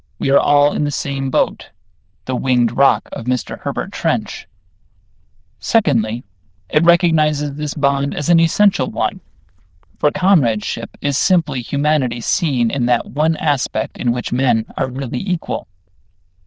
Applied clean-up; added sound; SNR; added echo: neural diffusion model UNIVERSE++.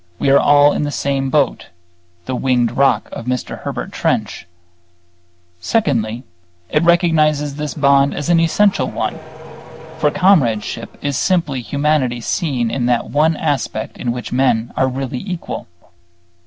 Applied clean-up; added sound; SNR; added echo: none; Accelerating, revving, vroom; 19 dB; none.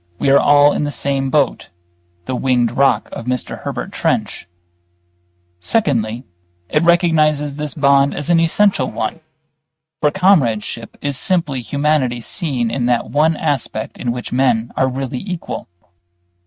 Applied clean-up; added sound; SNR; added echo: neural mask model RNNoise.